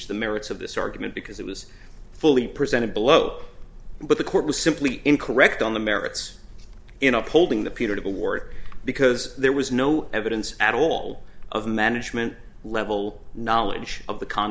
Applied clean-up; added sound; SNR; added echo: none; none; none; none.